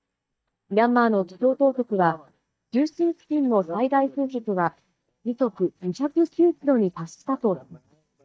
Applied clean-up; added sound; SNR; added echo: neural mask model DeepFilterNet 3.